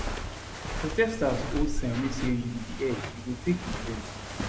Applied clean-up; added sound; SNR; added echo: none; Walk, footsteps; 3 dB; none.